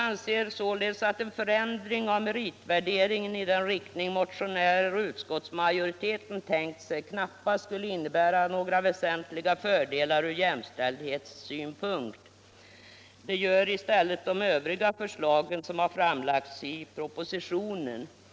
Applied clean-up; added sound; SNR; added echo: none; none; none; none.